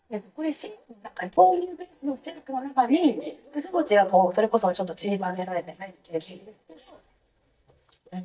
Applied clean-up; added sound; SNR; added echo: neural mask model DeepFilterNet 3.